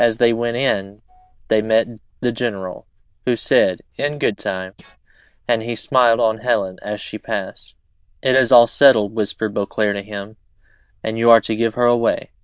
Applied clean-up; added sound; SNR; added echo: neural diffusion model UNIVERSE++.